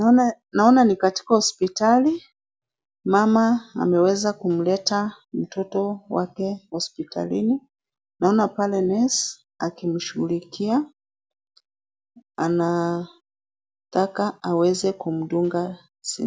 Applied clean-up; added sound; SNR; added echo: none; none; none; none.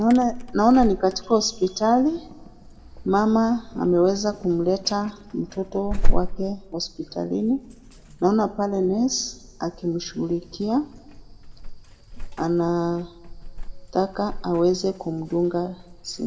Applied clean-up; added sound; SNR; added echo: none; Alarm / Insect; 4 dB; reverberation time 1.0 s.